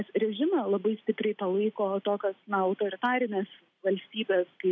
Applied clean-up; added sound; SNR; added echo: none; none; none; none.